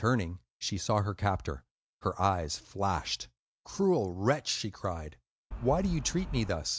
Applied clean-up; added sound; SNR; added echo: none; Wind; 7 dB; none.